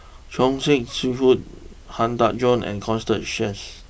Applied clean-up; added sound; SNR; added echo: none; none; none; none.